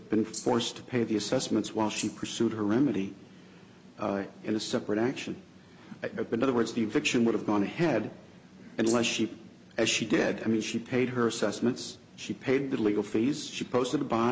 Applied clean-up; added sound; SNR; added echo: none; Rattle (instrument); 12 dB; none.